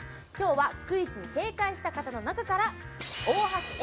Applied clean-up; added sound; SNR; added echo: none; none; none; none.